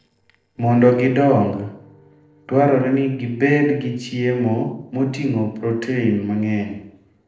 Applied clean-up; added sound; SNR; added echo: neural separator model SepFormer DNS4.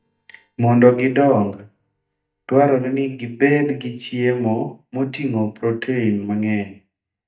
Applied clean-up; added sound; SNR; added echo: neural mask model DeepFilterNet 3.